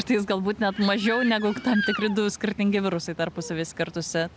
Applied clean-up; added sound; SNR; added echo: none; none; none; none.